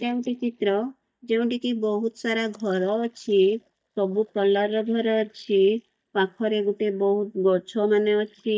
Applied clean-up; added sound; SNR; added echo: neural mask model DeepFilterNet 3.